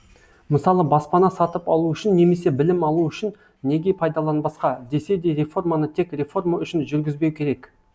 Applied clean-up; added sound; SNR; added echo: none; none; none; none.